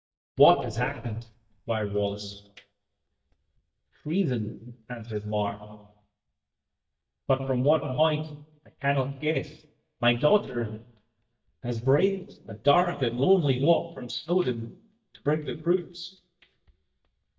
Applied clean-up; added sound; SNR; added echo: neural mask model DeepFilterNet 3.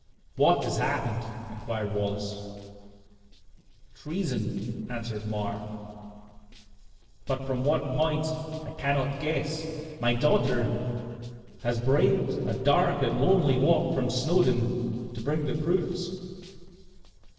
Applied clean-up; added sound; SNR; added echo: neural separator model SepFormer DNS4.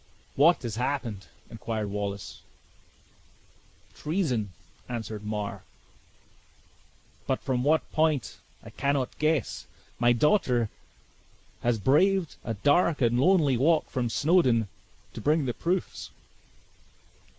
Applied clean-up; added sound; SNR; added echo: none; none; none; none.